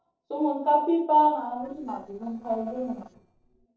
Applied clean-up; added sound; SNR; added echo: neural separator model SepFormer DNS4.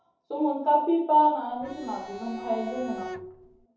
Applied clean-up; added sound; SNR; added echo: none; Bowed string instrument; 13 dB; reverberation time 0.8 s.